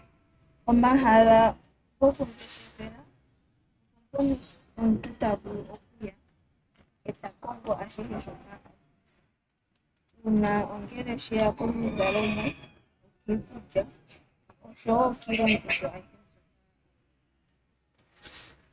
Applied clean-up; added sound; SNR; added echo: neural mask model RNNoise.